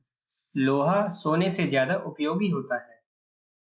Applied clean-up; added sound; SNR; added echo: neural mask model Resemble Enhance denoiser.